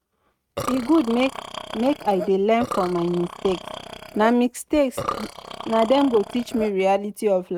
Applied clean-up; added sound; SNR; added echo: neural mask model RNNoise.